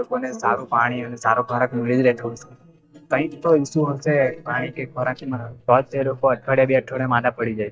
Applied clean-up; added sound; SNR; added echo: neural mask model DeepFilterNet 3.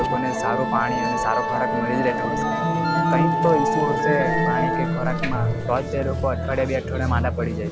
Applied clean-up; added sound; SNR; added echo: none; Musical instrument; -3 dB; none.